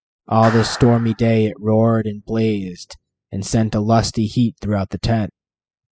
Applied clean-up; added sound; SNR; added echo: classical method spectral subtraction.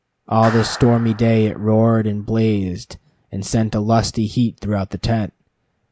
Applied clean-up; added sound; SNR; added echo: none; Clapping; 17 dB; none.